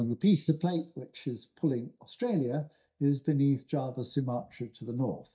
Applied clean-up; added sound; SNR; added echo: neural mask model DeepFilterNet 3.